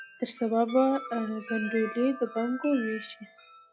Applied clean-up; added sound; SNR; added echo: classical method log-MMSE.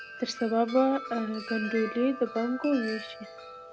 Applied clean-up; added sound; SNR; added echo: none; Wind chime; 11 dB; none.